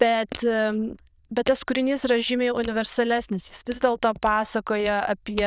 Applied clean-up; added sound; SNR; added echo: neural diffusion model UNIVERSE++.